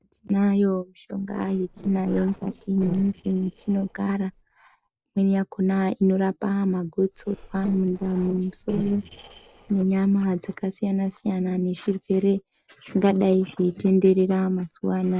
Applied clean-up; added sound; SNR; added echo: neural separator model SepFormer DNS4.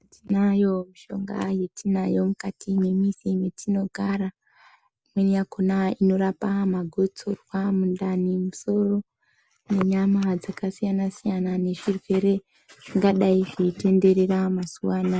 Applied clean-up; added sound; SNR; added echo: none; none; none; none.